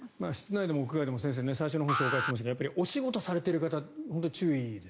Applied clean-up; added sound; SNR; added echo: none; Alarm; 4 dB; none.